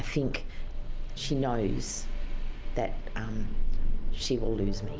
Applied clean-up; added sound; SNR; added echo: none; none; none; none.